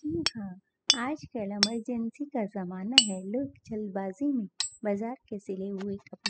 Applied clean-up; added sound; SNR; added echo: classical method spectral subtraction.